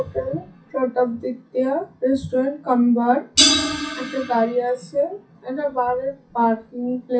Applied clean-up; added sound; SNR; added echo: classical method WPE with log-MMSE.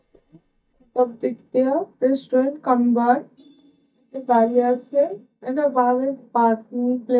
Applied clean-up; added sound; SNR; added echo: neural mask model DeepFilterNet 3.